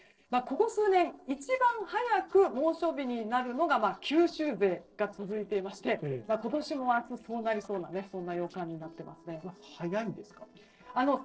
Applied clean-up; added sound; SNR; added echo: neural separator model SepFormer DNS4.